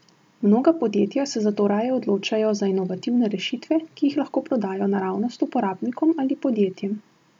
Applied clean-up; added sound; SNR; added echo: none; none; none; none.